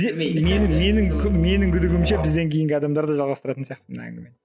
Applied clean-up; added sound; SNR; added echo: none; Musical instrument; 2 dB; none.